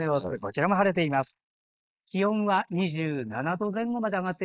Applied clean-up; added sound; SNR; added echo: neural mask model Resemble Enhance denoiser.